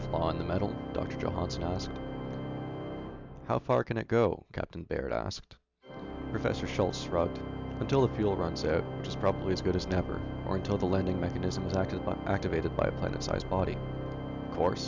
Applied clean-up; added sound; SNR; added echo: none; Organ; 5 dB; none.